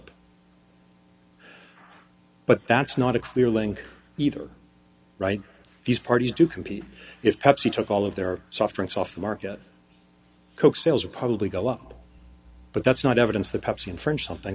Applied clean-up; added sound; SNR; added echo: none; none; none; none.